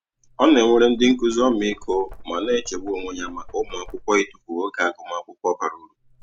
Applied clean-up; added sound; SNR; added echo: none; Knock; 18 dB; none.